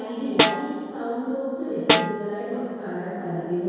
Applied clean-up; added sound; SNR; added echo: none; Snare drum; -3 dB; reverberation time 2.0 s.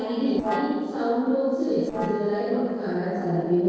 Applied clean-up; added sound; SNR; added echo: neural separator model SepFormer DNS4.